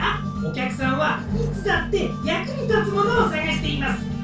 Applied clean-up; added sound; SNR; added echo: none; none; none; reverberation time 0.2 s.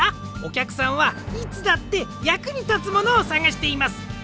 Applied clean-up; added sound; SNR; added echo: none; none; none; none.